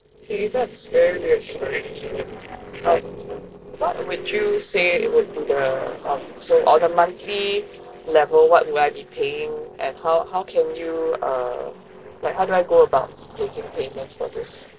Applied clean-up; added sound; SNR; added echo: neural separator model SepFormer DNS4.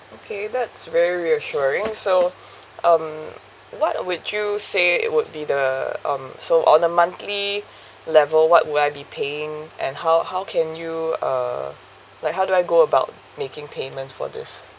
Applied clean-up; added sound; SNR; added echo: none; none; none; none.